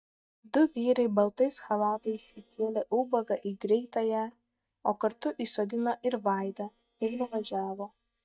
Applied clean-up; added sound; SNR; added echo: neural mask model DeepFilterNet 3.